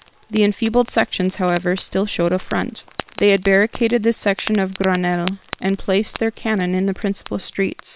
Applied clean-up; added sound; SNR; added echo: neural separator model SepFormer WHAM!.